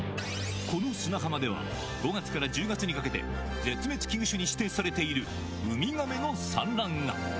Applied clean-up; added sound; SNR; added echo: none; none; none; none.